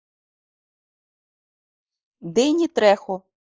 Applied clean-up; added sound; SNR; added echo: neural mask model Resemble Enhance denoiser.